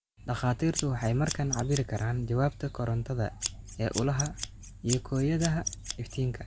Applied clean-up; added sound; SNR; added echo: none; Scissors; 9 dB; none.